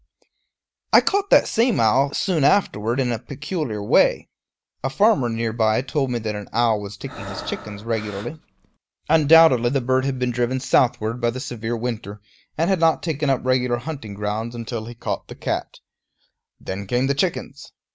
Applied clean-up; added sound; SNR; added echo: none; Breathing; 14 dB; none.